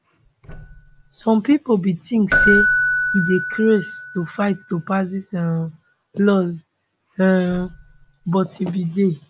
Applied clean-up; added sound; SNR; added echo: none; Keyboard (musical); 5 dB; none.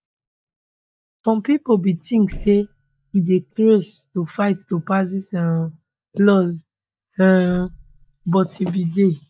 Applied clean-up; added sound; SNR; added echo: neural mask model DeepFilterNet 3.